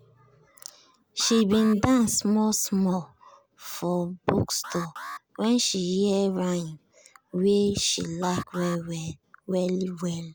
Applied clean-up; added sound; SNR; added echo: none; Alarm; 16 dB; none.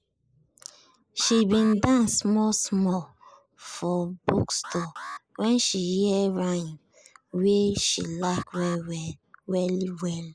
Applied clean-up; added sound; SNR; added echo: neural mask model Resemble Enhance denoiser.